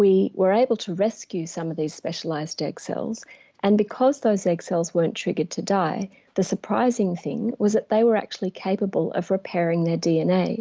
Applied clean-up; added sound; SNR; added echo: none; none; none; none.